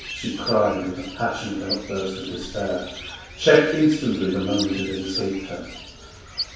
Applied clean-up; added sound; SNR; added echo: none; Bird; 12 dB; reverberation time 0.7 s.